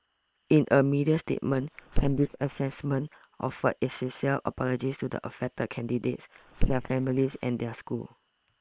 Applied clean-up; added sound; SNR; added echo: neural separator model SepFormer WHAM!.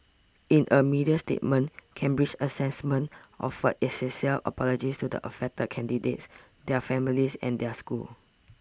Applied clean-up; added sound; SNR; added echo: none; none; none; none.